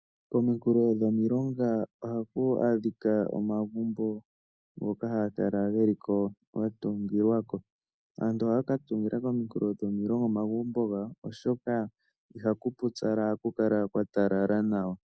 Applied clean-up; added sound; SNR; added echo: none; none; none; none.